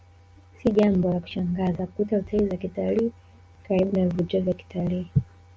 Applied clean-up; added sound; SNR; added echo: none; none; none; none.